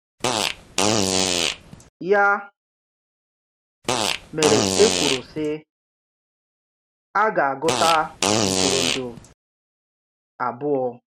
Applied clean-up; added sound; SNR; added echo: none; Fart; -3 dB; none.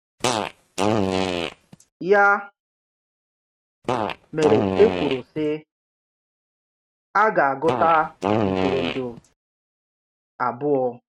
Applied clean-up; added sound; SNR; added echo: neural mask model RNNoise.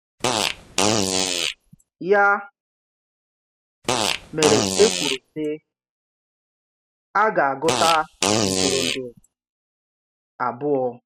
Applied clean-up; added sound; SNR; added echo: classical method spectral subtraction.